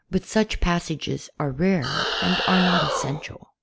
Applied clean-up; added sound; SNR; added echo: none; Animal; 1 dB; none.